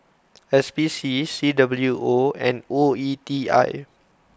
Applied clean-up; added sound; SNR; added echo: none; none; none; none.